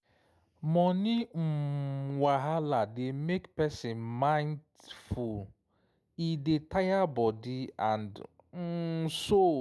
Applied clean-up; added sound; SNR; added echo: none; none; none; none.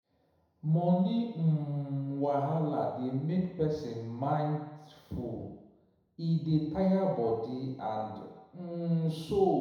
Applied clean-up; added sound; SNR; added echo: none; none; none; reverberation time 1.0 s.